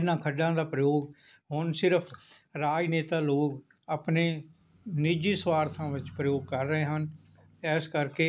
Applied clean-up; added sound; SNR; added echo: none; none; none; none.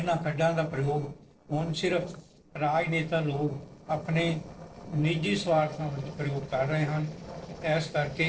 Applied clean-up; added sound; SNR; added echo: neural separator model SepFormer DNS4.